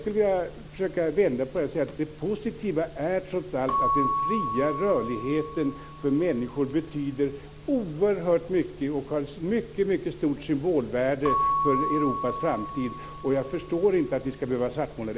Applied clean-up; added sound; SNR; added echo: none; Keyboard (musical) / Bell; 7 dB; none.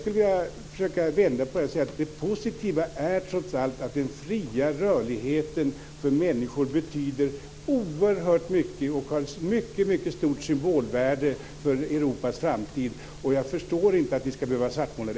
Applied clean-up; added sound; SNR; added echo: none; none; none; none.